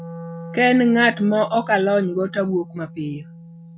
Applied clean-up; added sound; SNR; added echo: none; Wind instrument, woodwind instrument; 15 dB; none.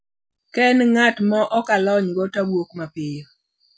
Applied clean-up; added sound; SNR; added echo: none; none; none; none.